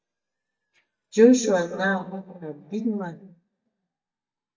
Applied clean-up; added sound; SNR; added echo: neural mask model DeepFilterNet 3.